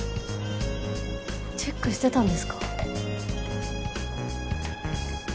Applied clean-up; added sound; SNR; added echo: none; Engine; 17 dB; none.